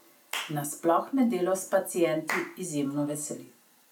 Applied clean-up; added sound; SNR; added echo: none; Clapping / Chirp, tweet; 13 dB; none.